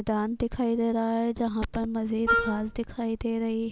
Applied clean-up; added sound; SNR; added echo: none; Wind instrument, woodwind instrument; 1 dB; none.